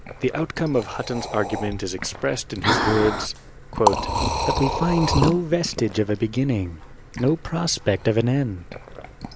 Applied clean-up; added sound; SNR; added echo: none; Liquid; 4 dB; none.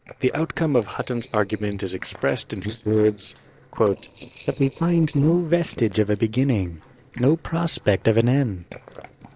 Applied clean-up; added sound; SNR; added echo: neural separator model SepFormer DNS4.